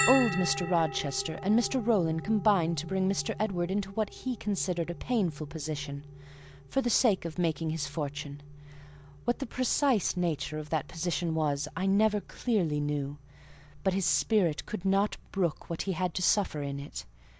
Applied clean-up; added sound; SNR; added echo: none; Bell; 13 dB; none.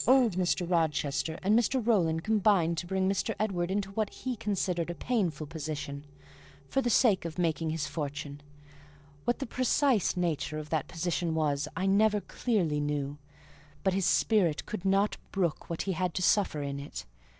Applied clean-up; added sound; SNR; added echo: neural separator model SepFormer DNS4.